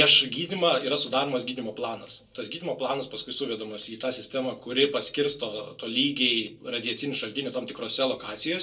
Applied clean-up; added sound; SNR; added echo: none; none; none; reverberation time 0.2 s.